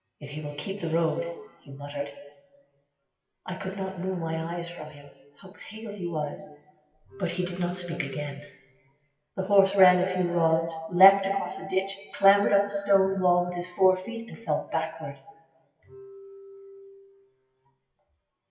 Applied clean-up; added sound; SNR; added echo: classical method WPE with log-MMSE.